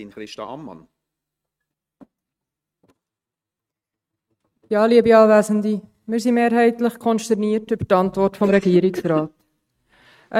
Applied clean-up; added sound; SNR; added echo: neural mask model RNNoise.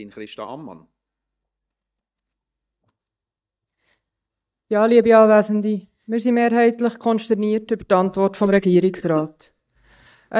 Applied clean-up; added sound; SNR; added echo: neural mask model DeepFilterNet 3.